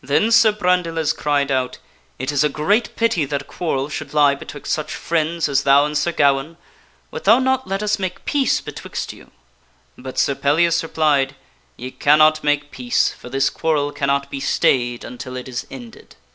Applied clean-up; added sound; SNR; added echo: none; none; none; none.